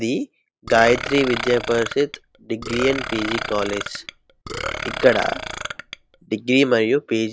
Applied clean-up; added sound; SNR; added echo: none; Burping, eructation; 8 dB; none.